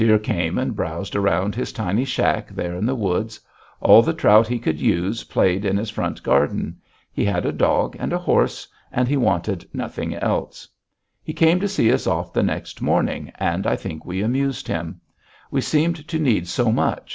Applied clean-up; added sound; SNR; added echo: none; none; none; none.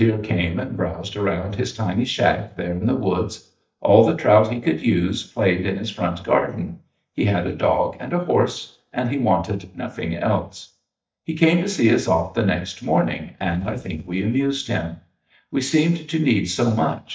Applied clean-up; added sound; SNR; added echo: neural mask model DeepFilterNet 3.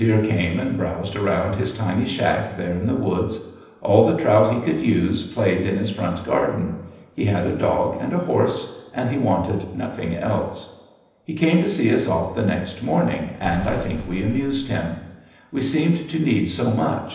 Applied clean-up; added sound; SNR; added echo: none; Boom; 13 dB; reverberation time 0.9 s.